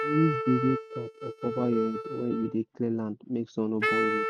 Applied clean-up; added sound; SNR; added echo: neural mask model RNNoise.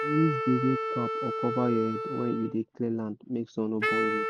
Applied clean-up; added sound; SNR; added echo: none; Wind instrument, woodwind instrument; 3 dB; none.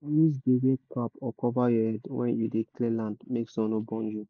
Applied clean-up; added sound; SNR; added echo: neural mask model Resemble Enhance denoiser.